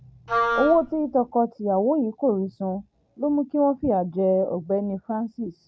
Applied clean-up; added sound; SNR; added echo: none; Wind instrument, woodwind instrument; 2 dB; none.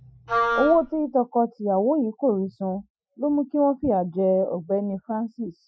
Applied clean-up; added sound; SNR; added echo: classical method Wiener filter.